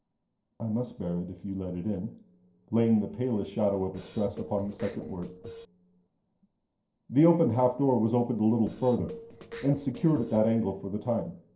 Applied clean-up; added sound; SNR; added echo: neural separator model SepFormer DNS4.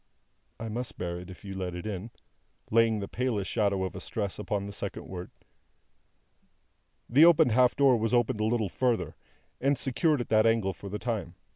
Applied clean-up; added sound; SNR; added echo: none; none; none; none.